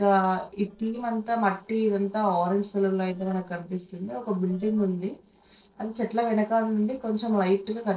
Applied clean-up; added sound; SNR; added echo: neural separator model SepFormer DNS4.